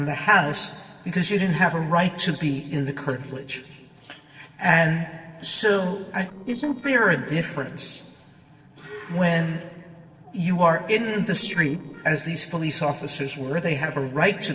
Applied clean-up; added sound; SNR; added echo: neural separator model SepFormer DNS4.